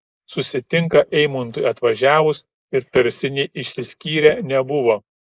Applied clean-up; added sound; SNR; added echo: neural mask model Resemble Enhance denoiser.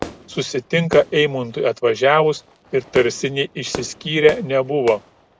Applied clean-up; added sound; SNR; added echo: none; Fireworks; 16 dB; none.